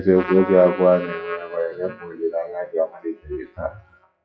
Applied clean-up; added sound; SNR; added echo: classical method WPE with log-MMSE.